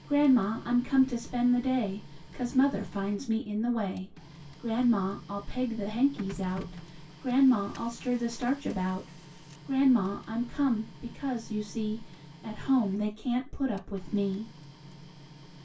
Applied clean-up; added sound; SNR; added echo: none; Printer; 19 dB; reverberation time 0.2 s.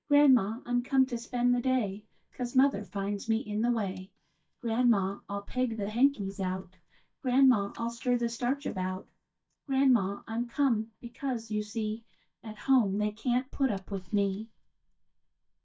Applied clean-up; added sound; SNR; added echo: neural mask model DeepFilterNet 3.